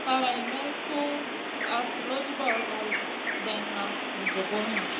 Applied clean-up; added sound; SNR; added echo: none; Bird vocalization, bird call, bird song; 0 dB; reverberation time 0.7 s.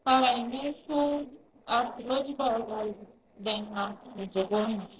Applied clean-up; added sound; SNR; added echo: neural separator model SepFormer DNS4.